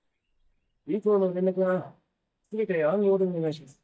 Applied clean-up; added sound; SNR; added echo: neural mask model DeepFilterNet 3.